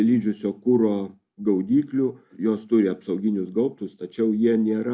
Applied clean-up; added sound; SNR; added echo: none; none; none; none.